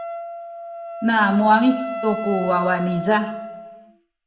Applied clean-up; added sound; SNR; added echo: none; Wind instrument, woodwind instrument; 9 dB; reverberation time 0.7 s.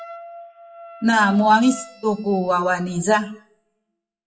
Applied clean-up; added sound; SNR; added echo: classical method WPE with log-MMSE.